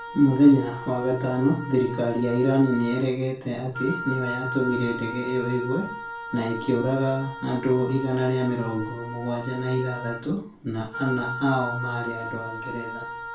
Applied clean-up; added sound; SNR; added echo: none; Wind instrument, woodwind instrument; 10 dB; reverberation time 0.3 s.